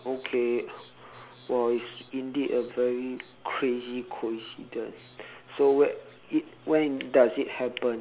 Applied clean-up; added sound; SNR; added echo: none; none; none; none.